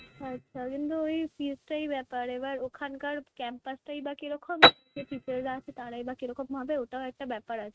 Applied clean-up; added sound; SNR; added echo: neural mask model RNNoise.